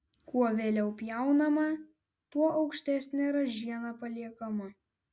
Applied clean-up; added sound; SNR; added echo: none; none; none; none.